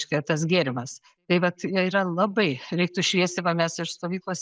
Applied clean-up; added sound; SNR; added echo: none; none; none; none.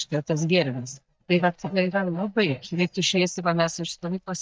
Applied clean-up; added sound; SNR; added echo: neural mask model DeepFilterNet 3.